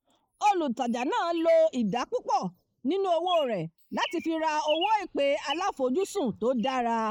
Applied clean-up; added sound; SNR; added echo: neural mask model Resemble Enhance denoiser.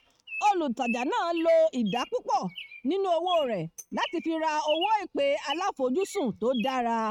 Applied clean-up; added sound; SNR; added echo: neural mask model RNNoise.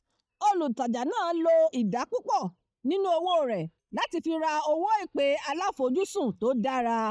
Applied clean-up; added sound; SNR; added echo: neural mask model DeepFilterNet 3.